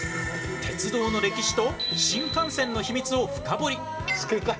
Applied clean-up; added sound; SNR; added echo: none; Bowed string instrument; 17 dB; reverberation time 1.7 s.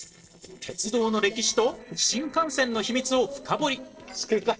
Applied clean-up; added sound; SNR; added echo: neural separator model SepFormer DNS4.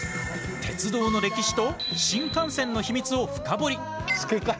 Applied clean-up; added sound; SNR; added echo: none; none; none; none.